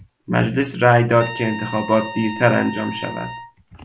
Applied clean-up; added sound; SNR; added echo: none; Trumpet; 14 dB; none.